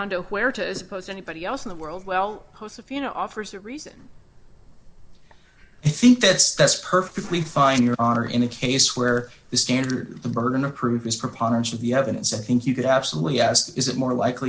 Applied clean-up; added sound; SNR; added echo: none; none; none; none.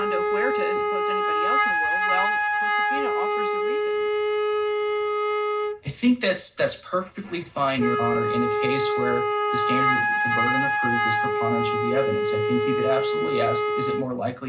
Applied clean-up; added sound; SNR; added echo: none; Wind instrument, woodwind instrument; -5 dB; reverberation time 0.2 s.